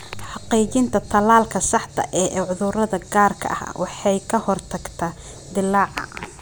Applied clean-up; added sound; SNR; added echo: none; none; none; none.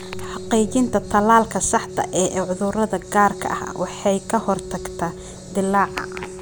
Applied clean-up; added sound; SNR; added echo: none; Organ; 14 dB; none.